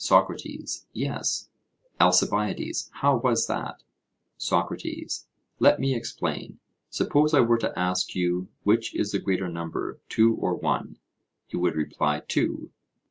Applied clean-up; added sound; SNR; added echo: none; none; none; none.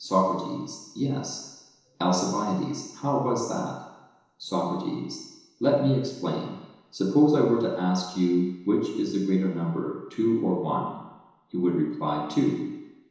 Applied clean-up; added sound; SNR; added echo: none; none; none; reverberation time 1.0 s.